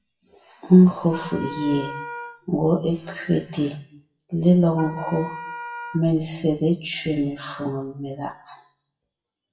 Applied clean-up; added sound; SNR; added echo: classical method WPE with log-MMSE.